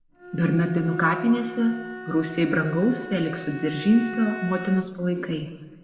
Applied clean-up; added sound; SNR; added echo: none; Bowed string instrument; 13 dB; reverberation time 1.7 s.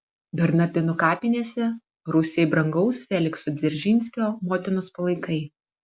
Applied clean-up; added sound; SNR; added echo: none; none; none; none.